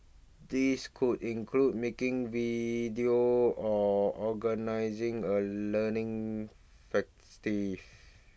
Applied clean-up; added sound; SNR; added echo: none; none; none; none.